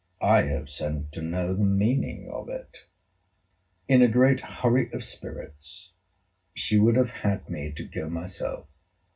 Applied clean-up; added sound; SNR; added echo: none; none; none; reverberation time 0.4 s.